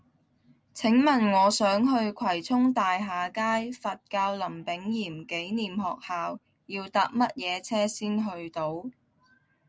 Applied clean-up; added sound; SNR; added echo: none; none; none; none.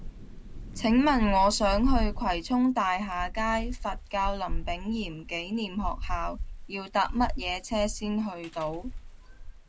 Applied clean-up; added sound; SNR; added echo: none; Thunder / Rain; 5 dB; none.